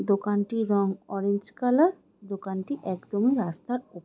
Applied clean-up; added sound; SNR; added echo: none; none; none; none.